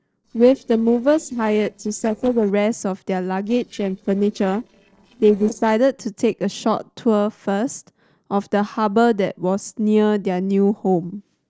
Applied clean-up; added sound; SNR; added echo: neural separator model SepFormer DNS4.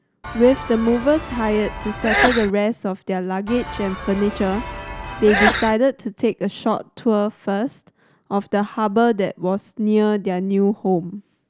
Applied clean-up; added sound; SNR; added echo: none; Sneeze / Church bell; 4 dB; none.